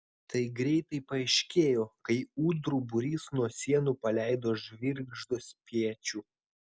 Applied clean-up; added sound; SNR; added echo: none; none; none; none.